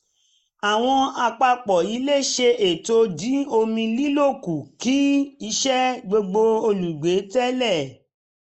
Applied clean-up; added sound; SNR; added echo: neural mask model Resemble Enhance denoiser.